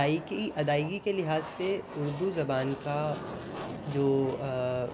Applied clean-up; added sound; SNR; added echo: none; Aircraft; 11 dB; none.